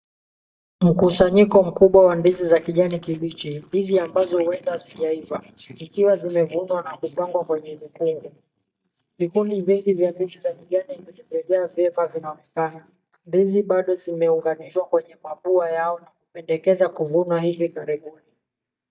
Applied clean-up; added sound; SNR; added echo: neural mask model DeepFilterNet 3.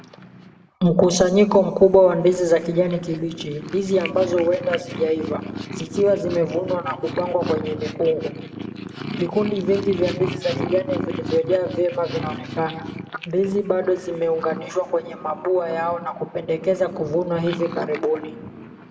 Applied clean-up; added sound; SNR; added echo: none; Purr; 11 dB; reverberation time 0.9 s.